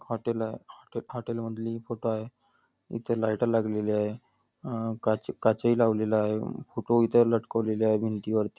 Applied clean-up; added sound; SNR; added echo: none; none; none; none.